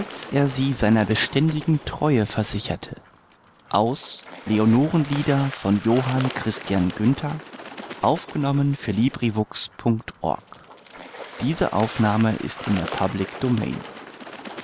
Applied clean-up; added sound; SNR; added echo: none; Water / Bird; 14 dB; none.